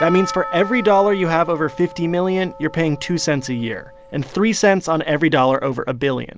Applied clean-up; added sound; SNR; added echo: none; Percussion; 15 dB; none.